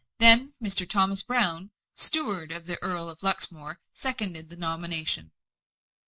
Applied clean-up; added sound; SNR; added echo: neural mask model Resemble Enhance denoiser.